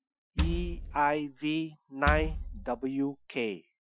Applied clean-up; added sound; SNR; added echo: classical method Wiener filter.